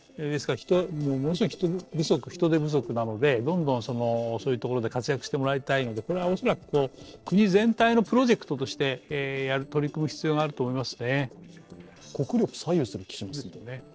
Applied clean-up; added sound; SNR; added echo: neural separator model SepFormer DNS4.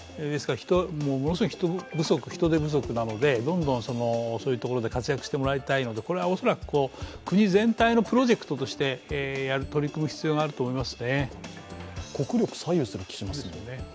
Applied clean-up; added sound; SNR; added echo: none; none; none; none.